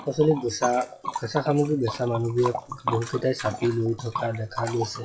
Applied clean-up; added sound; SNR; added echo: classical method WPE with log-MMSE.